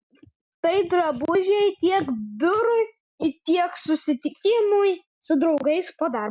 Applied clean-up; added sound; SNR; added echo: none; none; none; none.